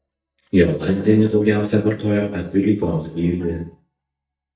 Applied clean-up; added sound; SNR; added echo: neural mask model DeepFilterNet 3.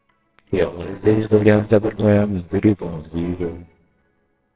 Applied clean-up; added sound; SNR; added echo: neural separator model SepFormer WHAMR!.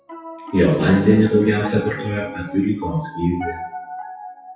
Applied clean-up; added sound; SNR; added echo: classical method WPE with log-MMSE.